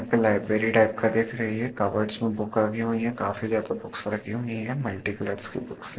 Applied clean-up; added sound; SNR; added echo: neural separator model SepFormer DNS4.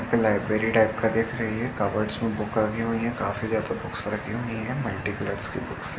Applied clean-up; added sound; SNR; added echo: none; Drill; 16 dB; reverberation time 1.7 s.